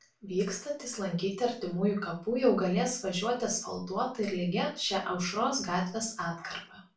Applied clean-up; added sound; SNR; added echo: none; none; none; reverberation time 0.3 s.